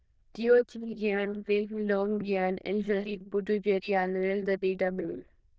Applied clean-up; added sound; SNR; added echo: neural diffusion model UNIVERSE++.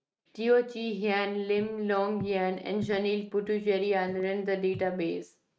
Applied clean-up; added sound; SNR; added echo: neural mask model RNNoise.